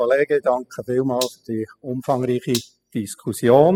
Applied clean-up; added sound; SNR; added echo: classical method spectral subtraction.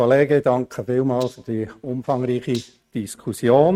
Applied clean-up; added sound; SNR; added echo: neural mask model RNNoise.